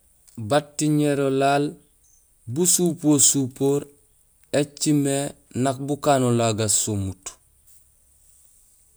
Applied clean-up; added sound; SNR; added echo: none; none; none; none.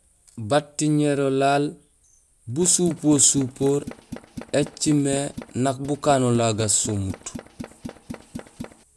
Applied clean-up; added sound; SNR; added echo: none; Tools; 15 dB; none.